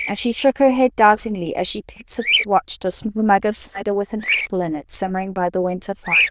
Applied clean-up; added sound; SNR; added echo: neural diffusion model UNIVERSE++.